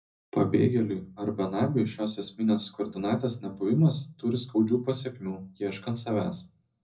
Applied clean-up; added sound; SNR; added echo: none; none; none; reverberation time 0.4 s.